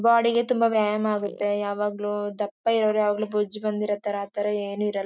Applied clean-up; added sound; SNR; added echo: neural mask model Resemble Enhance denoiser.